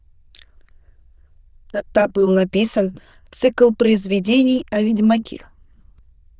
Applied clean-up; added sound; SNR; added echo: neural diffusion model UNIVERSE++.